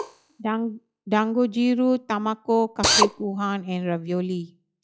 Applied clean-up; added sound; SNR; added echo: classical method log-MMSE.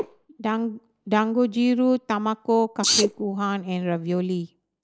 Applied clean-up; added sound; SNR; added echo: neural mask model Resemble Enhance denoiser.